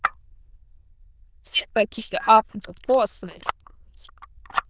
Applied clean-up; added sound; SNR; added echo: neural diffusion model UNIVERSE++.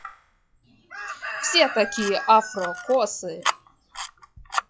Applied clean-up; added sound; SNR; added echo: classical method log-MMSE.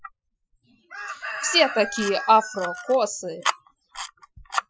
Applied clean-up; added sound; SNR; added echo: classical method Wiener filter.